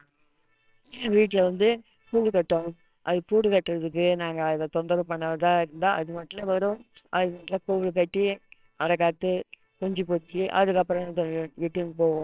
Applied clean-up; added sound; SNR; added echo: neural separator model SepFormer WHAMR!.